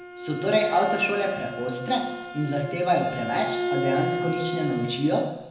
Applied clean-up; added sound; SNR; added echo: none; Bowed string instrument; 6 dB; reverberation time 0.9 s.